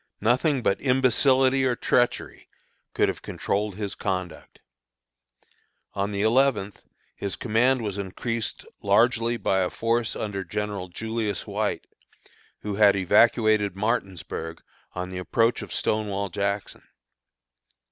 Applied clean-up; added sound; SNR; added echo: none; none; none; none.